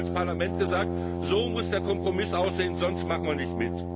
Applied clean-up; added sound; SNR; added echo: none; Brass instrument; 0 dB; none.